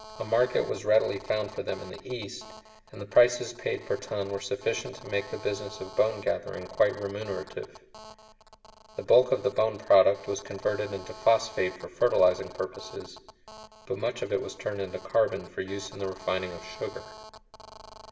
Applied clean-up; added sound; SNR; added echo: none; Telephone; 19 dB; reverberation time 0.7 s.